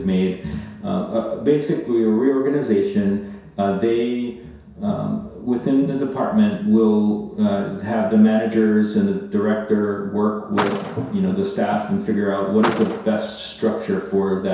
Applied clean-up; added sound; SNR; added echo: none; Car; 10 dB; reverberation time 0.7 s.